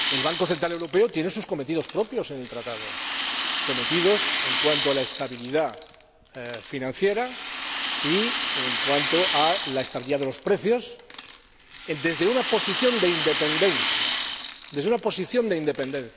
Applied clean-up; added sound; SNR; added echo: none; Rattle; -1 dB; none.